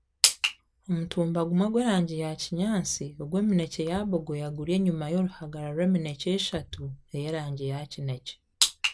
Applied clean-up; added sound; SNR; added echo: none; none; none; none.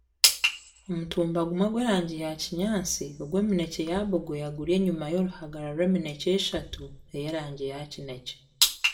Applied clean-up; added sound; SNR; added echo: none; none; none; reverberation time 0.4 s.